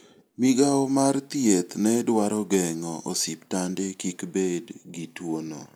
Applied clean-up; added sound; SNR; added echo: none; none; none; none.